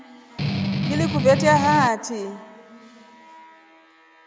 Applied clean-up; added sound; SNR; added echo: none; Strum; -1 dB; none.